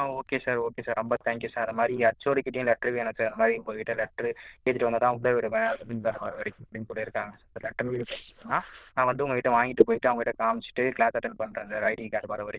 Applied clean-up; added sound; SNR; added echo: neural diffusion model UNIVERSE++.